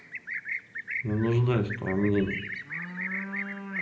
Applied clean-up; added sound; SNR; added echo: none; Livestock, farm animals, working animals; 6 dB; reverberation time 0.5 s.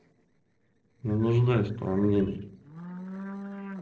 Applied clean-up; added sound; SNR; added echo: neural separator model SepFormer DNS4.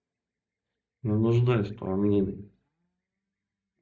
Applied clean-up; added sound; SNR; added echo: neural mask model DeepFilterNet 3.